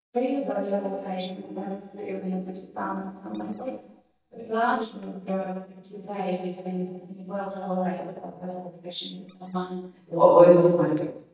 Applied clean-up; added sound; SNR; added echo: neural mask model DeepFilterNet 3.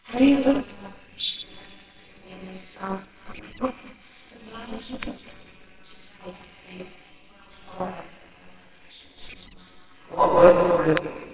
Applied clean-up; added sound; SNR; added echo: neural separator model SepFormer WHAMR!.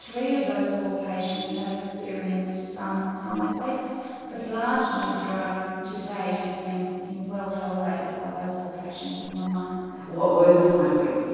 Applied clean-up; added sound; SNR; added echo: neural separator model SepFormer DNS4.